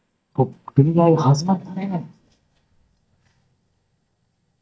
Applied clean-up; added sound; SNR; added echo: neural mask model DeepFilterNet 3.